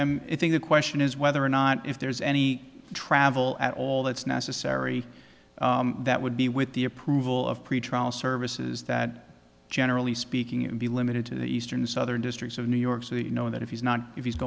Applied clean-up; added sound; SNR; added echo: none; none; none; none.